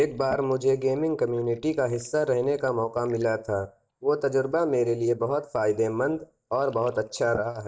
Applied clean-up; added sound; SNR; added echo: neural mask model DeepFilterNet 3.